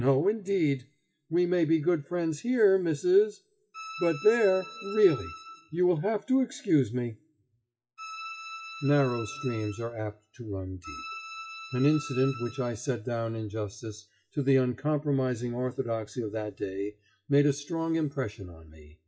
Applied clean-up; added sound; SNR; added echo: classical method WPE with log-MMSE.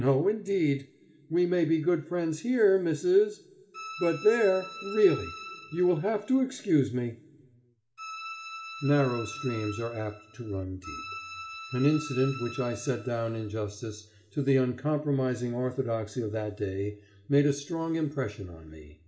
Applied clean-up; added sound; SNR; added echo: none; Bowed string instrument; 13 dB; reverberation time 1.8 s.